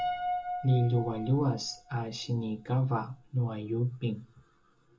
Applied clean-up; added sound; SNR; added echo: none; Piano; 9 dB; reverberation time 0.2 s.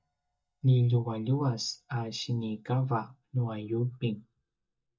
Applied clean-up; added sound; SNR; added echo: neural mask model DeepFilterNet 3.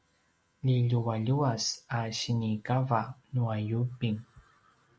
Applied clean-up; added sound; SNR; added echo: none; none; none; none.